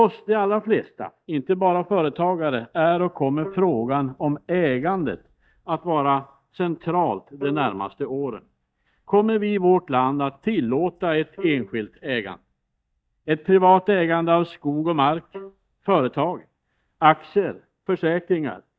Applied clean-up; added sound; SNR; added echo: neural mask model DeepFilterNet 3.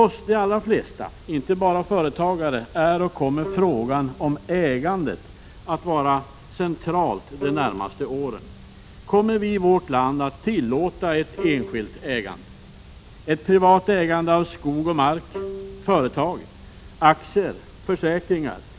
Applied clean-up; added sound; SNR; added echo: none; Bowed string instrument; 19 dB; none.